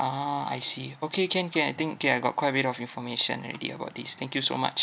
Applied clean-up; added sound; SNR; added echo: none; none; none; none.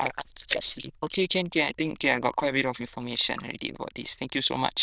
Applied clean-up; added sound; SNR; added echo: neural diffusion model UNIVERSE++.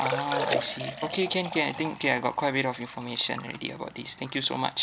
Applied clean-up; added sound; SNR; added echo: none; Liquid; 7 dB; none.